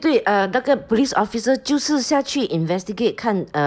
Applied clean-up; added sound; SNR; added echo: none; none; none; none.